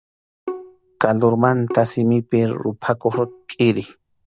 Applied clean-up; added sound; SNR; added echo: none; Bowed string instrument; 15 dB; none.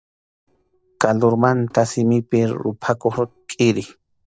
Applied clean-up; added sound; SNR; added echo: neural separator model SepFormer DNS4.